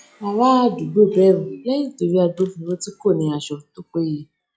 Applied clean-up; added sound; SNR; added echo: classical method log-MMSE.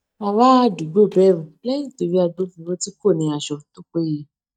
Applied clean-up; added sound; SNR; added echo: neural mask model DeepFilterNet 3.